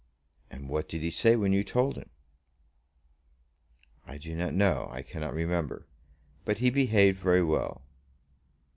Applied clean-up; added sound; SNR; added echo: none; none; none; none.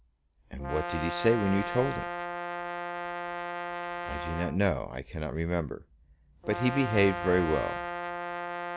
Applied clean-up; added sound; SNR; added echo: none; Brass instrument; 5 dB; none.